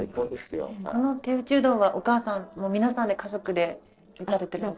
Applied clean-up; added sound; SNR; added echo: neural separator model SepFormer DNS4.